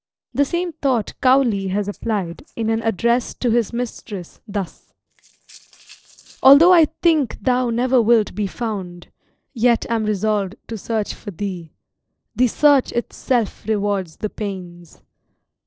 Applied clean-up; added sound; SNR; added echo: neural separator model SepFormer DNS4.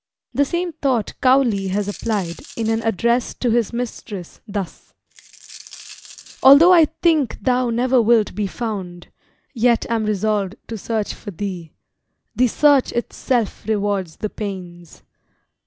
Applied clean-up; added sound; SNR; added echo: none; Coin (dropping); 19 dB; none.